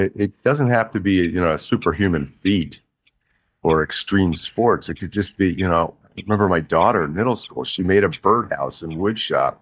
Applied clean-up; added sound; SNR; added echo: neural mask model DeepFilterNet 3.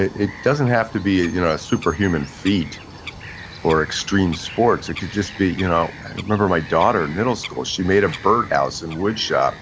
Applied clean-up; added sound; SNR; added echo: none; Bird vocalization, bird call, bird song; 16 dB; none.